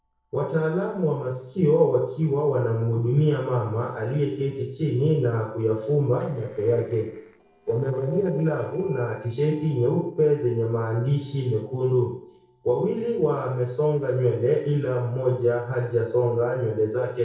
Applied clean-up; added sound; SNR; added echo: neural separator model SepFormer DNS4.